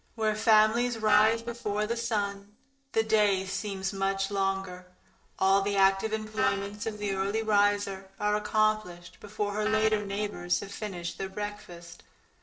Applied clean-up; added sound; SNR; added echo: neural separator model SepFormer DNS4.